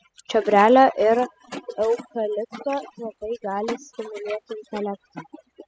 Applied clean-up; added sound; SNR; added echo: classical method spectral subtraction.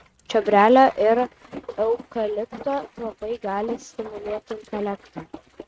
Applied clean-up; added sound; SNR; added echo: neural mask model RNNoise.